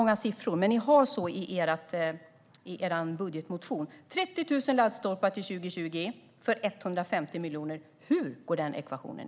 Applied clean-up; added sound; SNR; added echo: none; none; none; none.